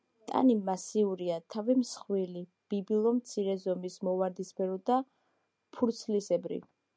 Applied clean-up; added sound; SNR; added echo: none; none; none; none.